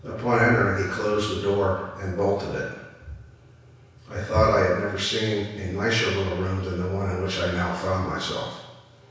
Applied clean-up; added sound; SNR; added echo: none; none; none; reverberation time 1.1 s.